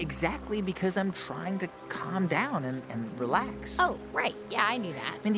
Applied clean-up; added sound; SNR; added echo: none; none; none; none.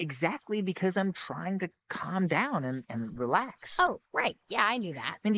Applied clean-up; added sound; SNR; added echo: neural mask model Resemble Enhance denoiser.